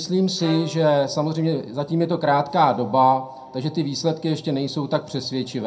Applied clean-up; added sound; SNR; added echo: none; Bowed string instrument; 19 dB; reverberation time 0.2 s.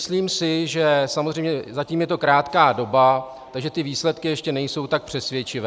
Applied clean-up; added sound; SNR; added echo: none; none; none; none.